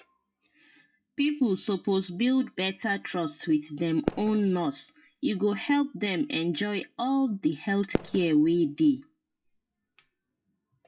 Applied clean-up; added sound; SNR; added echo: classical method log-MMSE.